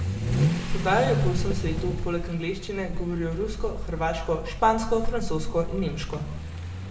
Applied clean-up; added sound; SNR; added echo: none; Accelerating, revving, vroom / Vehicle; 3 dB; reverberation time 0.9 s.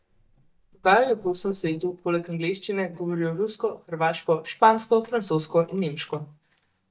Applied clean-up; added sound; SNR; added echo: neural mask model DeepFilterNet 3.